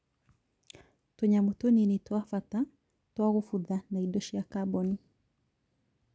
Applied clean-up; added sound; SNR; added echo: none; none; none; none.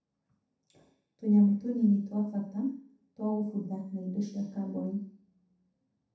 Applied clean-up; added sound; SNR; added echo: none; none; none; reverberation time 0.7 s.